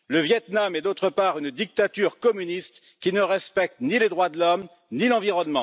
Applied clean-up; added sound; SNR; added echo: none; none; none; none.